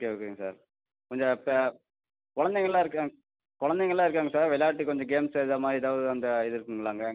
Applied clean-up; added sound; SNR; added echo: none; none; none; none.